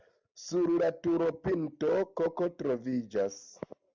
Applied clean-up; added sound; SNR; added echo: none; none; none; none.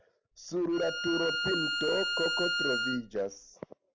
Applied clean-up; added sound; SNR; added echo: none; Bowed string instrument; 0 dB; none.